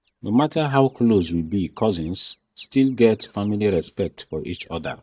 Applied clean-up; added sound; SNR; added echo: neural mask model DeepFilterNet 3.